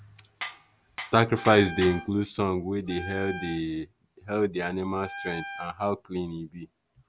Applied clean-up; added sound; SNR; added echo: none; Wind instrument, woodwind instrument + Tools; 12 dB; none.